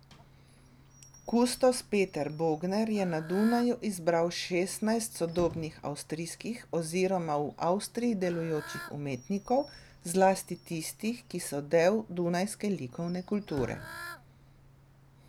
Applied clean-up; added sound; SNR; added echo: none; Squeak / Slam / Wood + Bird / Fowl; 20 dB; none.